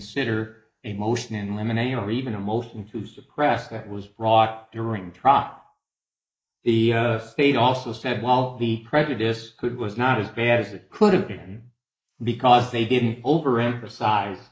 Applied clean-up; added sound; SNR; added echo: neural mask model Resemble Enhance denoiser.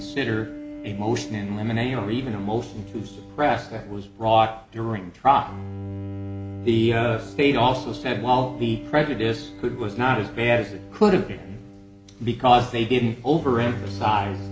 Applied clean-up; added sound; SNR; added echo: none; Bowed string instrument; 13 dB; none.